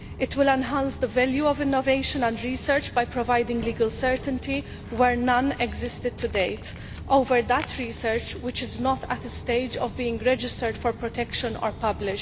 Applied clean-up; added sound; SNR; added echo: none; Walk, footsteps; 12 dB; none.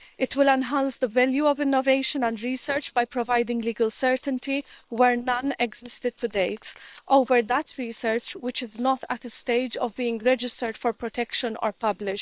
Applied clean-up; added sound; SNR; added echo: neural separator model SepFormer WHAM!.